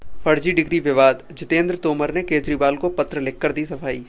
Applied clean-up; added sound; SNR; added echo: none; none; none; none.